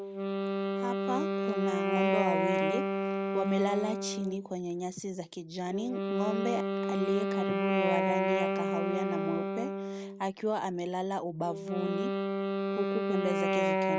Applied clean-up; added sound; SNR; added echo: none; Wind instrument, woodwind instrument; -3 dB; none.